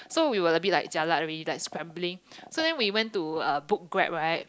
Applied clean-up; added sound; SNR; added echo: none; none; none; none.